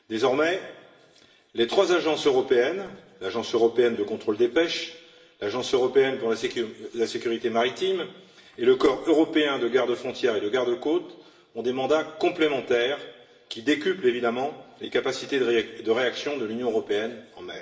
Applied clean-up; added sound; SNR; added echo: none; none; none; reverberation time 0.8 s.